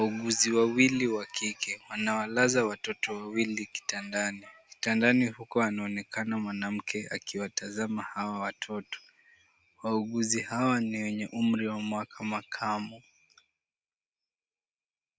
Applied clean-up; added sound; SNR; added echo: none; none; none; none.